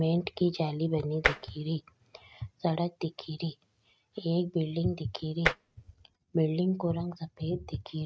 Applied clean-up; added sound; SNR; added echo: neural mask model RNNoise.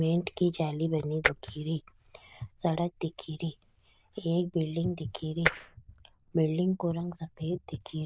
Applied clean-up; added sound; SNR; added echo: neural diffusion model UNIVERSE++.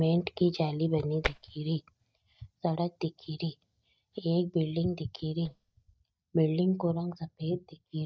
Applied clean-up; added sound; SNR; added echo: neural mask model DeepFilterNet 3.